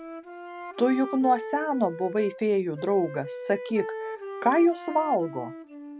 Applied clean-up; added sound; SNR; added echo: none; Wind instrument, woodwind instrument; 11 dB; none.